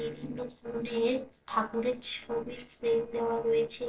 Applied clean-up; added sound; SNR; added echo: neural separator model SepFormer DNS4.